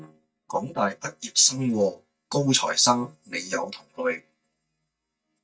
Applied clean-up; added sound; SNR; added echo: neural mask model DeepFilterNet 3.